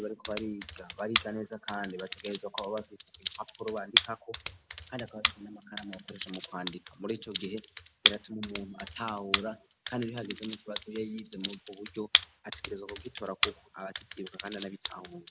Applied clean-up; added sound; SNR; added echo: none; Computer keyboard; -3 dB; none.